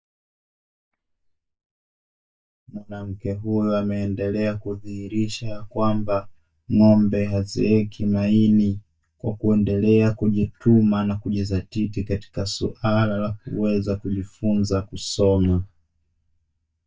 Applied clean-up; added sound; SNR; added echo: neural mask model DeepFilterNet 3.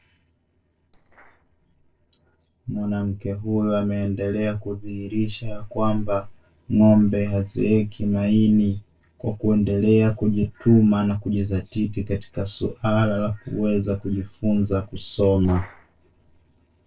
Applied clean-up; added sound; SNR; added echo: neural separator model SepFormer DNS4.